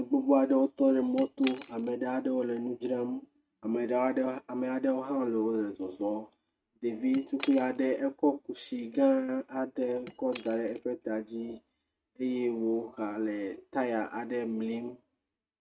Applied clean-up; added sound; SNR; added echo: neural mask model RNNoise.